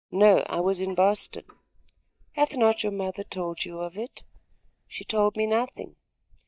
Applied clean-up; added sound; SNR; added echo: neural mask model DeepFilterNet 3.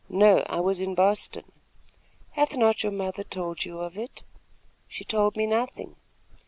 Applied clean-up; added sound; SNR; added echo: none; none; none; none.